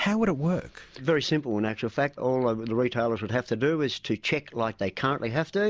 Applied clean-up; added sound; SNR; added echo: none; none; none; none.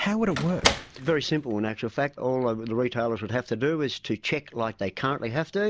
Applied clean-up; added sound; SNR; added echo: none; Slam; 3 dB; none.